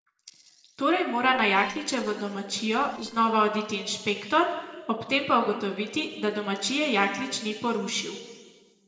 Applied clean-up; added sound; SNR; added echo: neural separator model SepFormer DNS4.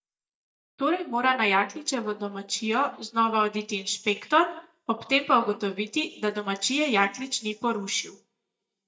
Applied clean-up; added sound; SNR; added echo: neural mask model DeepFilterNet 3.